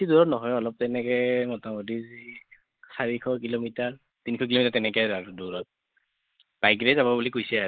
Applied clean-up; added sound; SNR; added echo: neural mask model Resemble Enhance denoiser.